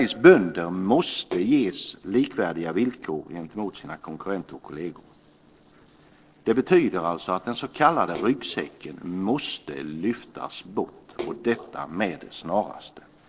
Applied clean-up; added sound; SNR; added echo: neural separator model SepFormer DNS4.